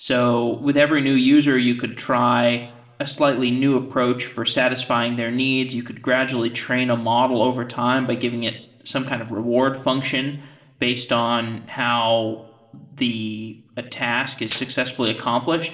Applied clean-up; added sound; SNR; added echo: neural separator model SepFormer DNS4.